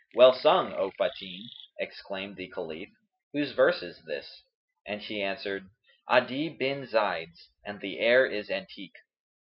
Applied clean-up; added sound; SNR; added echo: classical method spectral subtraction.